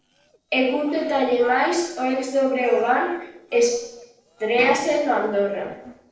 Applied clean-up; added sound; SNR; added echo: neural separator model SepFormer DNS4.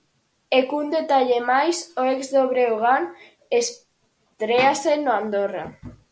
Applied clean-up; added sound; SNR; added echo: none; none; none; none.